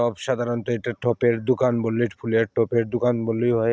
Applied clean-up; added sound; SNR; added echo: none; none; none; none.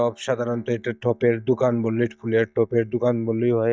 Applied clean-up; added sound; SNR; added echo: neural mask model DeepFilterNet 3.